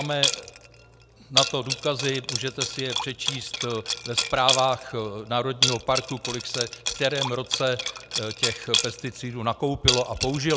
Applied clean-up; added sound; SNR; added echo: none; Liquid; 1 dB; none.